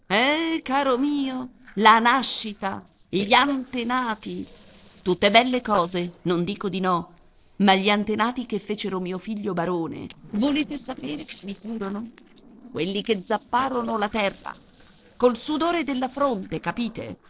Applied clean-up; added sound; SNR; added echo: neural separator model SepFormer DNS4.